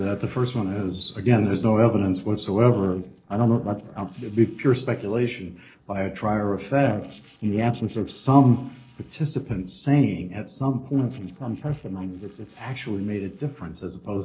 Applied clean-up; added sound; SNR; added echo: neural separator model SepFormer DNS4.